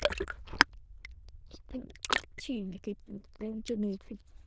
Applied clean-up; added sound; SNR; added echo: neural diffusion model UNIVERSE++.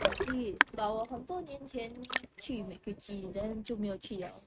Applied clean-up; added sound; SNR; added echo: neural mask model RNNoise.